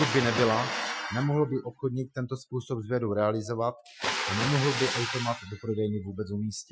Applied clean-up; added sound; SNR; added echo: classical method Wiener filter.